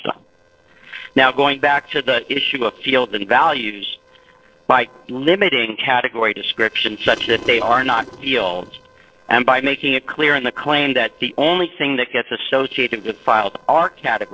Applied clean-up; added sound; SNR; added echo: neural separator model SepFormer DNS4.